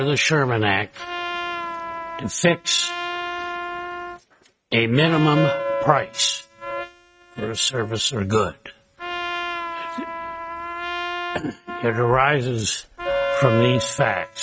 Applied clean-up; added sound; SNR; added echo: neural mask model RNNoise.